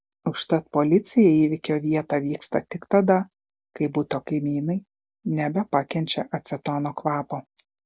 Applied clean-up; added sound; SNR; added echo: none; none; none; none.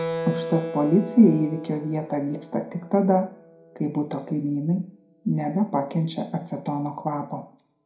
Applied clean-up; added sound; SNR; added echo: none; Keyboard (musical); 13 dB; reverberation time 0.4 s.